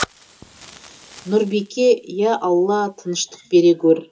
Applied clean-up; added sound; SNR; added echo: none; Fire; 18 dB; reverberation time 0.2 s.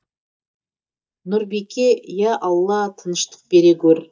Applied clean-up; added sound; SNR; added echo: neural mask model DeepFilterNet 3.